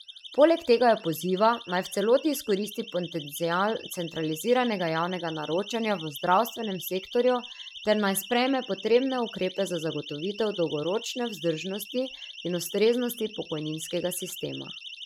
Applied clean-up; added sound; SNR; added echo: classical method Wiener filter.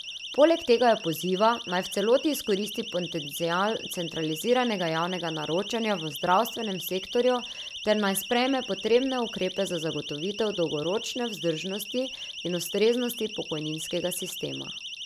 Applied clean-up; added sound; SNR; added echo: none; Siren; 11 dB; none.